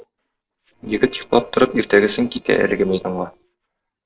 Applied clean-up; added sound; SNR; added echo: neural separator model SepFormer DNS4.